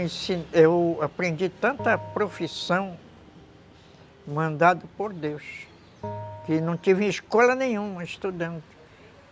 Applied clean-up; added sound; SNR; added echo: none; Bell; 16 dB; none.